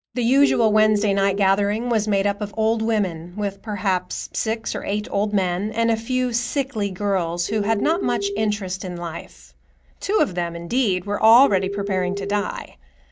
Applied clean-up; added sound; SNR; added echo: neural mask model DeepFilterNet 3.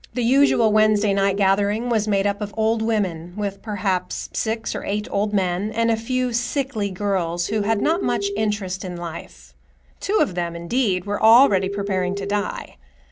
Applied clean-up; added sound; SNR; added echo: none; Telephone; 4 dB; none.